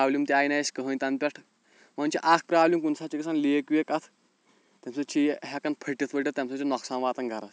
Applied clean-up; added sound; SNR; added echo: none; none; none; none.